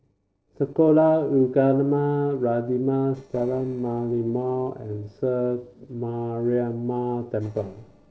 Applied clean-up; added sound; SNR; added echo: neural separator model SepFormer DNS4.